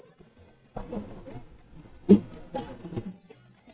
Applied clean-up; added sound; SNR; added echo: neural mask model DeepFilterNet 3.